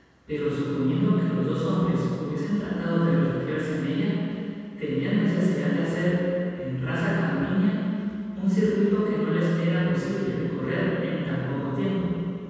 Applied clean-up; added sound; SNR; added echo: none; none; none; reverberation time 2.1 s.